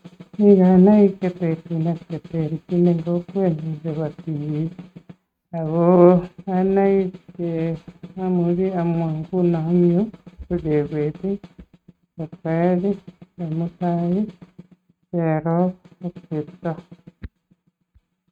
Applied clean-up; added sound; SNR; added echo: neural mask model RNNoise.